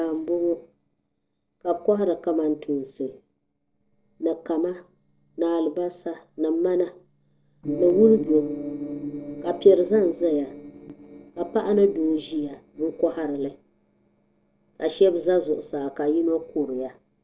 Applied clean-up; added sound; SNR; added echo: neural separator model SepFormer DNS4.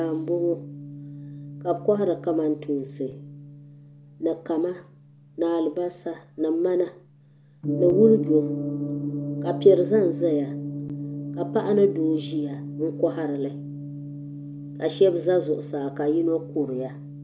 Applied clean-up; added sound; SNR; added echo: none; Gong; 9 dB; none.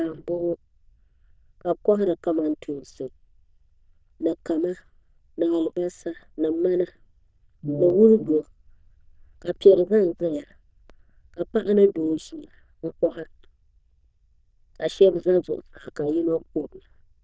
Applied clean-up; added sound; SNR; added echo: neural diffusion model UNIVERSE++.